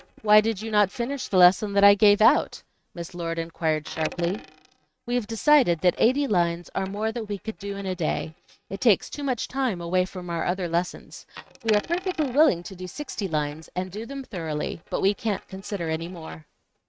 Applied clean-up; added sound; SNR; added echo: neural mask model RNNoise.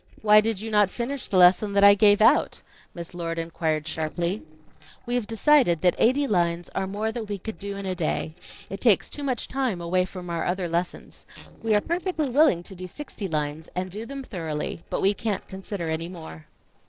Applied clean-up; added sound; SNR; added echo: neural separator model SepFormer DNS4.